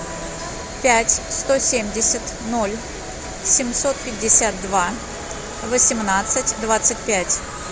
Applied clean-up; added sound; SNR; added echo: none; none; none; none.